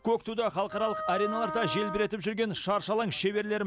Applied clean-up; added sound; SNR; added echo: none; Wind instrument, woodwind instrument; 6 dB; none.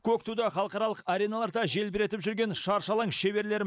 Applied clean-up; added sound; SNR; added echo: neural mask model Resemble Enhance denoiser.